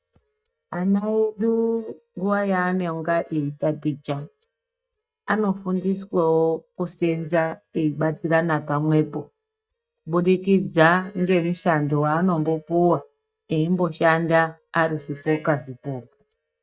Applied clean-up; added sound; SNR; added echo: neural mask model DeepFilterNet 3.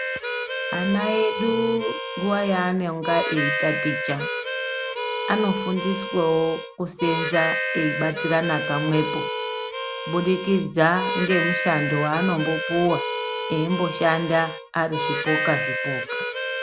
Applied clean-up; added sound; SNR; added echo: none; Harmonica; 3 dB; none.